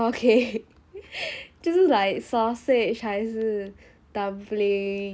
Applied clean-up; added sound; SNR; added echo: none; none; none; none.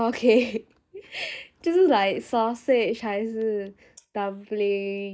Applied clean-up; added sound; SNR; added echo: neural mask model DeepFilterNet 3.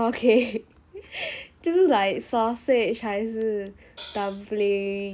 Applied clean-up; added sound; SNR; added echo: none; Hi-hat; 15 dB; none.